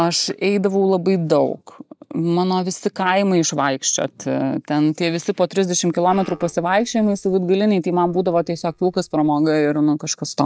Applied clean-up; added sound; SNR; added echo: neural mask model DeepFilterNet 3.